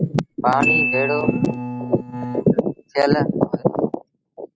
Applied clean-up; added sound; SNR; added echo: neural mask model RNNoise.